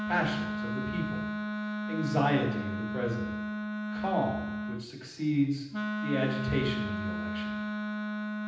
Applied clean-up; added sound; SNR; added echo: none; Wind instrument, woodwind instrument; 1 dB; reverberation time 0.9 s.